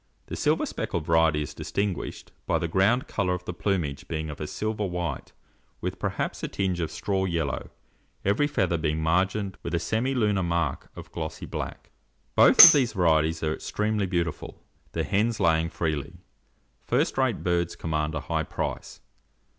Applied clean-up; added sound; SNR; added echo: none; Tambourine; -1 dB; none.